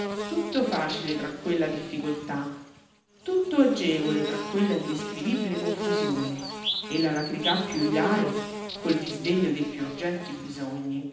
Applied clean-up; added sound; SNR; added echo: none; Buzz / Bird; 6 dB; reverberation time 0.9 s.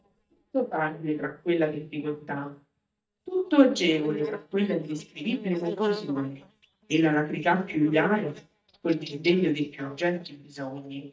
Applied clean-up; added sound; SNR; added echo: neural mask model DeepFilterNet 3.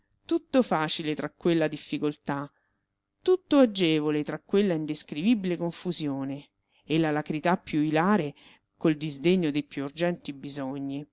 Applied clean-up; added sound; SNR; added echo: none; none; none; none.